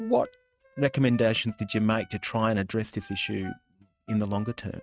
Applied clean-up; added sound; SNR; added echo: neural mask model RNNoise.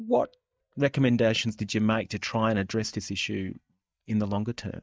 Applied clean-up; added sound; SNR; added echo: neural mask model DeepFilterNet 3.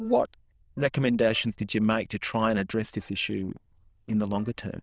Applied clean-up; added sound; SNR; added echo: neural diffusion model UNIVERSE++.